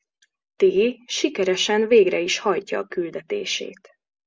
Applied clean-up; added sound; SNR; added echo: none; none; none; none.